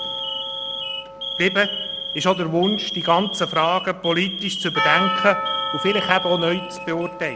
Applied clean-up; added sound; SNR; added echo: none; Percussion + Alarm; 4 dB; none.